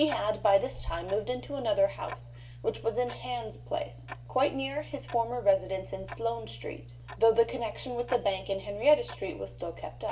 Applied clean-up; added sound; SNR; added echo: none; Tick-tock; 15 dB; reverberation time 0.5 s.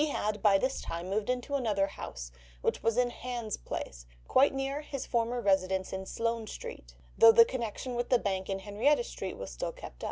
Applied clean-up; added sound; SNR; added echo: none; none; none; none.